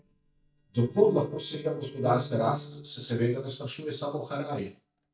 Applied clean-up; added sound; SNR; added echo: neural mask model DeepFilterNet 3.